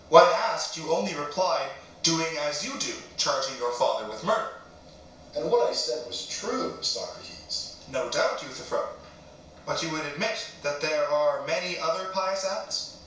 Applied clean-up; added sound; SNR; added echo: none; none; none; reverberation time 0.6 s.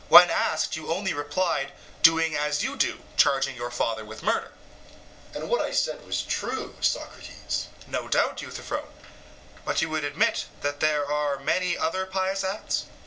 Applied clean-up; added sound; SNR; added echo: none; none; none; none.